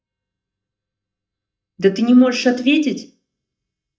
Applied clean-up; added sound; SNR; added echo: neural mask model DeepFilterNet 3.